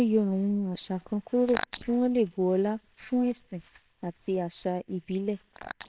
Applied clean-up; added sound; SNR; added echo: neural separator model SepFormer WHAMR!.